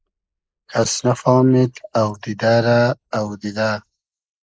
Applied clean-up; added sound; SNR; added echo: neural mask model Resemble Enhance denoiser.